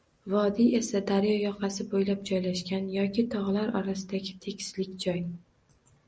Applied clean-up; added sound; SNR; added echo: none; none; none; none.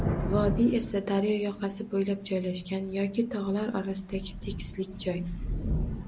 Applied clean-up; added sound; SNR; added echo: none; Thunder / Rain; 5 dB; none.